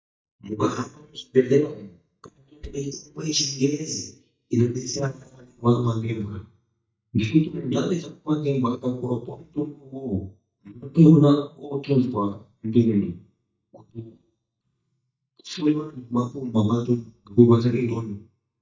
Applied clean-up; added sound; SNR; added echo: neural mask model DeepFilterNet 3.